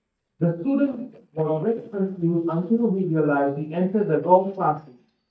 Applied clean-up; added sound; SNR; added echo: neural mask model DeepFilterNet 3.